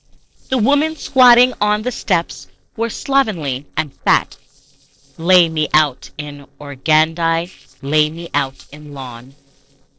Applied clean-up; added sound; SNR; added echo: neural separator model SepFormer DNS4.